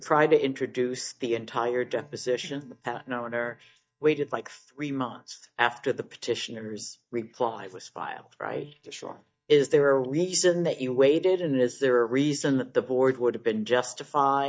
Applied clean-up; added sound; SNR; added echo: neural mask model DeepFilterNet 3.